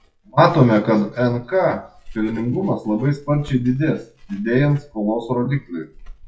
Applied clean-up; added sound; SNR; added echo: classical method WPE with log-MMSE.